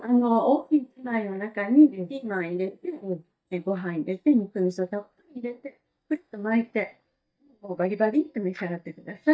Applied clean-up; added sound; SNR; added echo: neural mask model DeepFilterNet 3.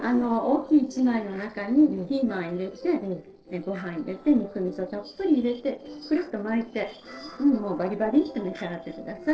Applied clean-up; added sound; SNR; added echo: neural separator model SepFormer DNS4.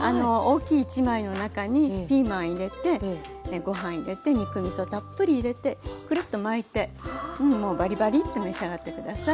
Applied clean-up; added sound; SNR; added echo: none; none; none; none.